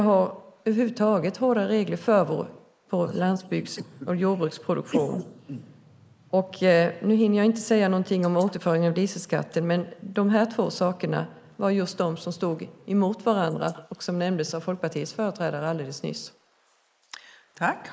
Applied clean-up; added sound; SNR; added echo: neural mask model Resemble Enhance denoiser.